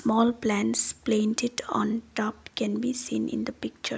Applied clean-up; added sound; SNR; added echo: none; none; none; none.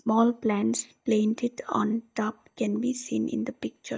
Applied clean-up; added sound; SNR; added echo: neural mask model DeepFilterNet 3.